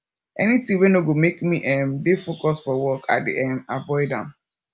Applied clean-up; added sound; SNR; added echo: none; none; none; none.